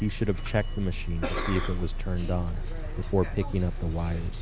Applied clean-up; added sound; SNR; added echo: none; Bus; 1 dB; none.